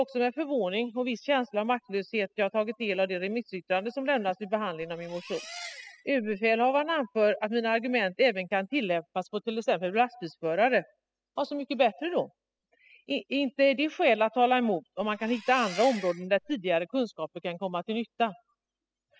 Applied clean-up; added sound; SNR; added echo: classical method spectral subtraction.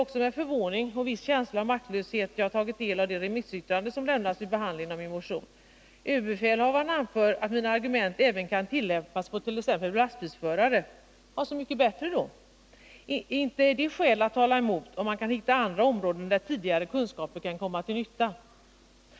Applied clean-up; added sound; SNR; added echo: none; none; none; none.